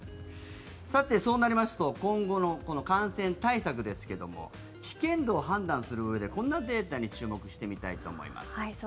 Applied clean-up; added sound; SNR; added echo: none; none; none; none.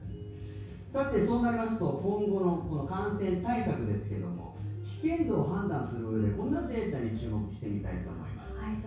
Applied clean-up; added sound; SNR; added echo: none; none; none; reverberation time 0.6 s.